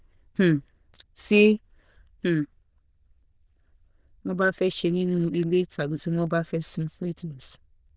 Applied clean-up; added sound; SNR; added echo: neural diffusion model UNIVERSE++.